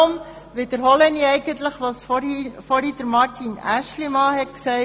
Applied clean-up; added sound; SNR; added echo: none; none; none; none.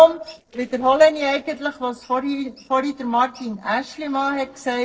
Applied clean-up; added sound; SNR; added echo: neural separator model SepFormer DNS4.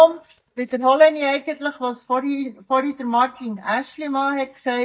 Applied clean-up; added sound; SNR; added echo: neural mask model DeepFilterNet 3.